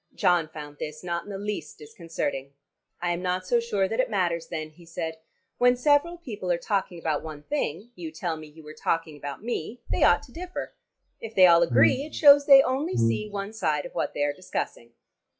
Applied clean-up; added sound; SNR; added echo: classical method log-MMSE.